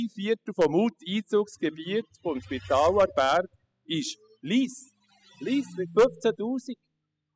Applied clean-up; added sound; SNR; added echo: classical method spectral subtraction.